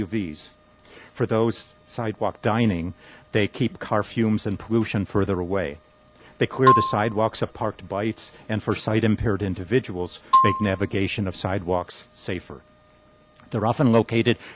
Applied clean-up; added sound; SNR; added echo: none; Marimba, xylophone; -1 dB; none.